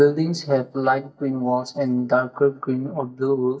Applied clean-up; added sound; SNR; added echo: neural mask model DeepFilterNet 3.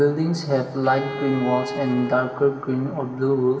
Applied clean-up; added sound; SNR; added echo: none; Bowed string instrument; 11 dB; reverberation time 1.8 s.